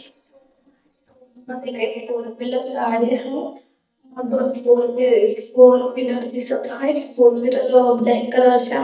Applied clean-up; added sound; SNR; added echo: neural mask model DeepFilterNet 3.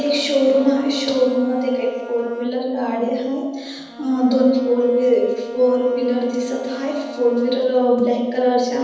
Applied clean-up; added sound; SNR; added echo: none; Bowed string instrument; 18 dB; reverberation time 1.1 s.